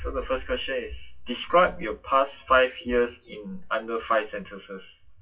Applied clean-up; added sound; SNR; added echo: classical method WPE with log-MMSE.